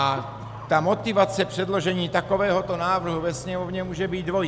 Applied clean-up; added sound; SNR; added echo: none; Engine starting; 14 dB; none.